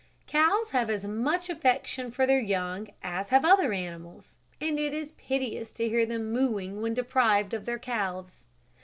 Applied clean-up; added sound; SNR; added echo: none; none; none; none.